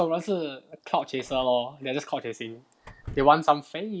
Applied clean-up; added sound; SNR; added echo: none; Door / Car; 20 dB; none.